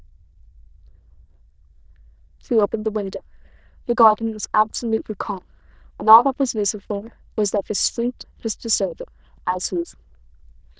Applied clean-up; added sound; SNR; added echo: neural diffusion model UNIVERSE++.